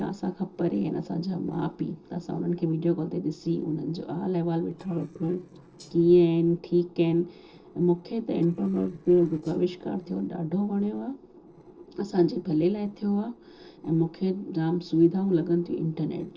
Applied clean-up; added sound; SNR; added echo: neural separator model SepFormer DNS4.